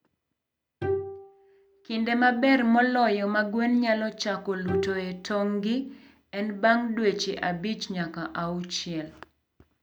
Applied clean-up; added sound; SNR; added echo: none; Bowed string instrument; 10 dB; none.